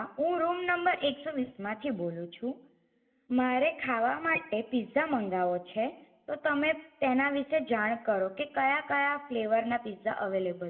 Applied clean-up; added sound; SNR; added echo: none; none; none; reverberation time 1.0 s.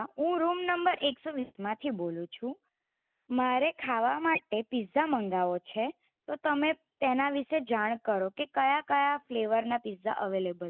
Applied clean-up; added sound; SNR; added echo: none; none; none; none.